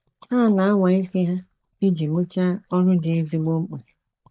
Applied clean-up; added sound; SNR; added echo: neural mask model DeepFilterNet 3.